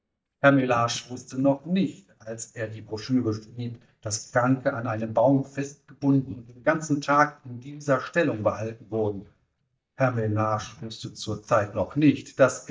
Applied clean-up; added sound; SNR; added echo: neural mask model DeepFilterNet 3.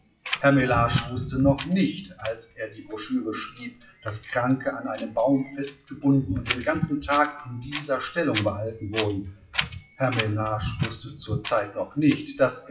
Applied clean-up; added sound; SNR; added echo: classical method WPE with log-MMSE.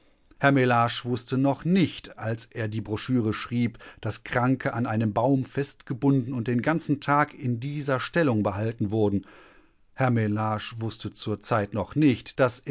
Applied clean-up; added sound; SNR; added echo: none; none; none; none.